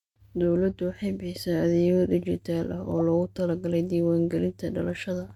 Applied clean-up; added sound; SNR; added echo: neural mask model RNNoise.